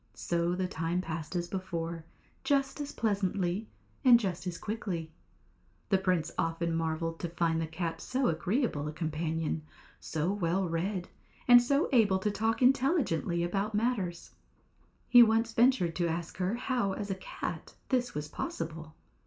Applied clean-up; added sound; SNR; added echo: none; none; none; reverberation time 0.3 s.